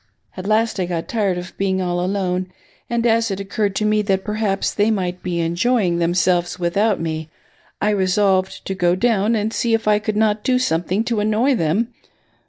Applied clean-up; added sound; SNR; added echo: none; none; none; none.